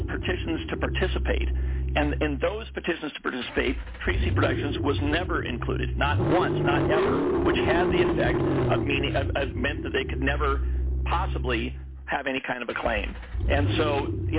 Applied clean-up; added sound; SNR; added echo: none; Engine starting / Car; -2 dB; none.